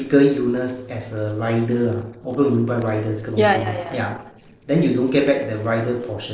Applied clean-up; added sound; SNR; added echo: neural separator model SepFormer DNS4.